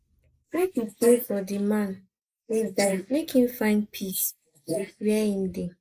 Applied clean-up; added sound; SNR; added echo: neural mask model Resemble Enhance denoiser.